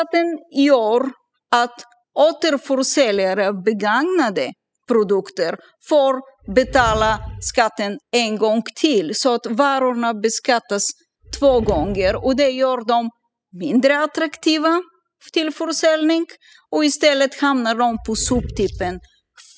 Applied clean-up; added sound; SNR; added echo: classical method spectral subtraction.